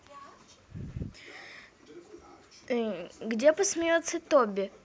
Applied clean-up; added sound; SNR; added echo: none; none; none; none.